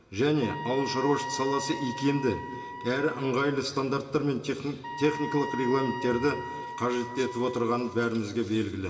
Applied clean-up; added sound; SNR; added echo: none; Wind instrument, woodwind instrument; 10 dB; reverberation time 1.8 s.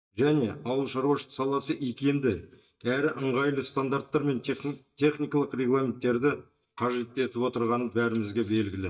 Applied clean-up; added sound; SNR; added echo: neural mask model DeepFilterNet 3.